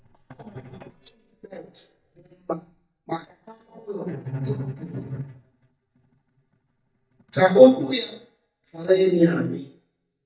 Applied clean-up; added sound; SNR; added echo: neural mask model DeepFilterNet 3.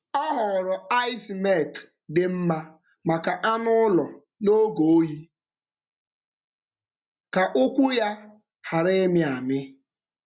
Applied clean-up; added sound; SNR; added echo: none; none; none; none.